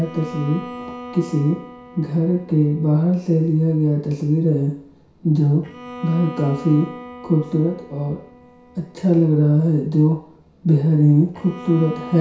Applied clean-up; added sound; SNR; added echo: none; Bowed string instrument; 18 dB; reverberation time 0.6 s.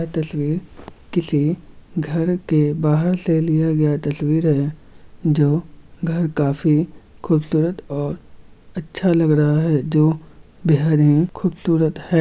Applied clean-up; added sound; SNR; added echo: none; none; none; none.